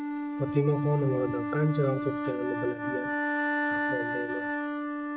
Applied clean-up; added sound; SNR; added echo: neural mask model RNNoise.